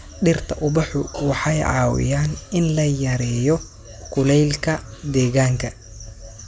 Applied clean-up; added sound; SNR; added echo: none; none; none; none.